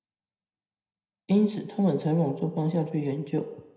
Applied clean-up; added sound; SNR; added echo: none; none; none; reverberation time 0.7 s.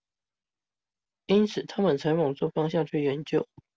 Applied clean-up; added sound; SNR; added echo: none; none; none; none.